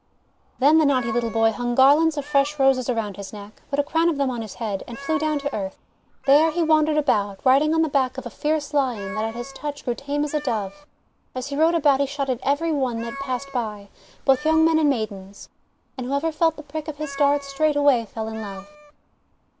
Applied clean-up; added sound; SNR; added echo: none; Meow; 19 dB; none.